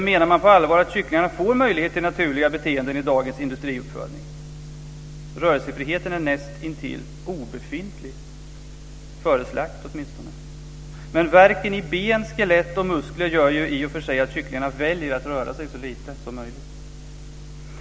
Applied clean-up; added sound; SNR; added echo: none; none; none; none.